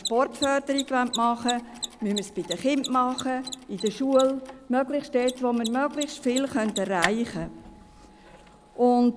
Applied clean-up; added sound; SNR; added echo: none; Mechanisms; 10 dB; none.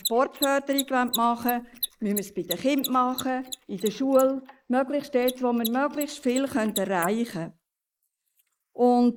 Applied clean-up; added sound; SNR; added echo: neural mask model Resemble Enhance denoiser.